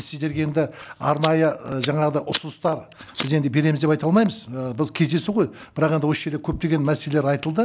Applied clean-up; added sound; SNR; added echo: none; Fire; 14 dB; none.